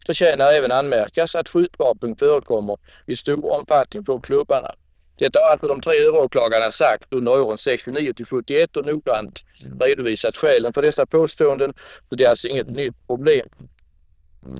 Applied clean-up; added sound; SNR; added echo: neural diffusion model UNIVERSE++.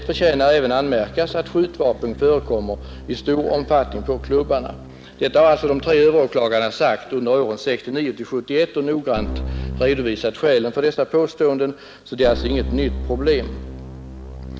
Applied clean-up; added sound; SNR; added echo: none; Keyboard (musical); 12 dB; none.